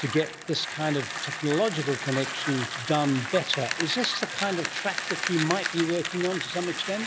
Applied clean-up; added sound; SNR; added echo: none; Bicycle; 5 dB; none.